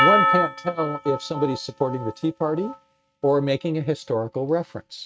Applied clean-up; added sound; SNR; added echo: neural mask model RNNoise.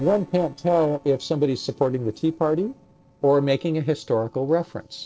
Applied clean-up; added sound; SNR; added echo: neural separator model SepFormer DNS4.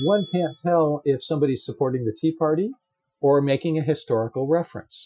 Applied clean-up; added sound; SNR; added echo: classical method Wiener filter.